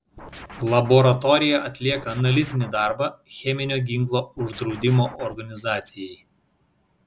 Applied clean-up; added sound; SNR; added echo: none; Scratching (performance technique); 18 dB; none.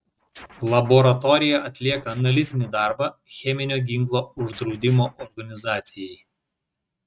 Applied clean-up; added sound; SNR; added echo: neural mask model RNNoise.